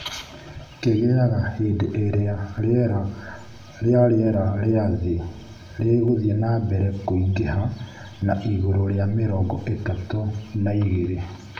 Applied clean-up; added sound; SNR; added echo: none; none; none; reverberation time 0.8 s.